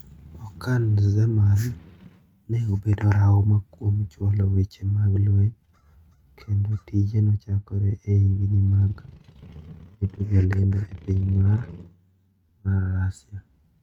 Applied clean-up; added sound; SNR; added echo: neural mask model RNNoise.